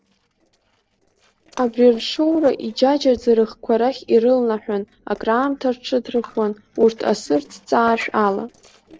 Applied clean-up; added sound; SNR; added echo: neural separator model SepFormer DNS4.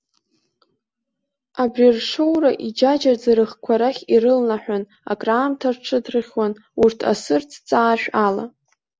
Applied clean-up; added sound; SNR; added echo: none; none; none; none.